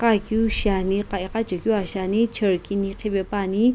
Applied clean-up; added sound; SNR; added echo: none; Car passing by; 13 dB; none.